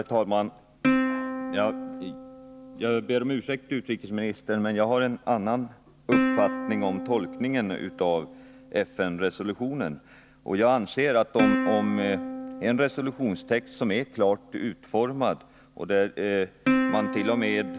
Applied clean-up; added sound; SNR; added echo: none; Plucked string instrument; 5 dB; none.